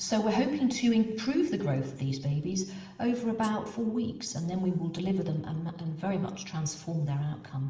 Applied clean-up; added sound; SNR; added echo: none; Hi-hat; 18 dB; reverberation time 1.0 s.